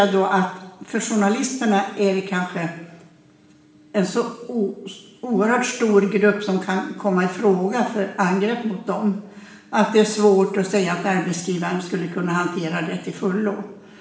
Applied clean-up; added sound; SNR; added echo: none; none; none; reverberation time 0.9 s.